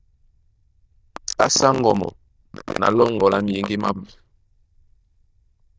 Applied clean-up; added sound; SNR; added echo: neural diffusion model UNIVERSE++.